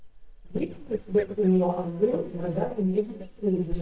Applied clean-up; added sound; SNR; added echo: neural mask model DeepFilterNet 3.